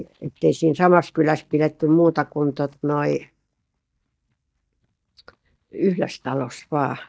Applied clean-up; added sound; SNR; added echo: neural mask model DeepFilterNet 3.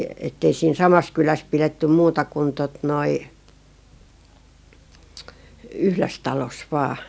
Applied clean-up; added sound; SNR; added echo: none; none; none; none.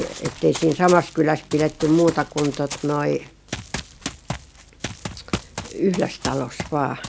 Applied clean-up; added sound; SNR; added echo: none; Run; 11 dB; none.